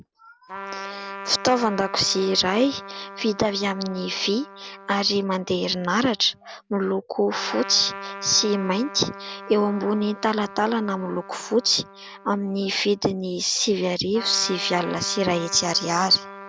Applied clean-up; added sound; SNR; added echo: none; Trumpet; 15 dB; none.